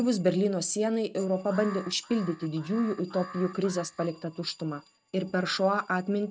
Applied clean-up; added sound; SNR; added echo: neural mask model RNNoise.